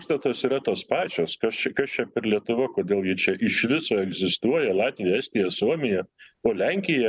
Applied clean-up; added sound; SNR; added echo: none; none; none; none.